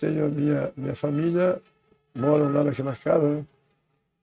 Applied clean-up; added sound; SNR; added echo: neural mask model RNNoise.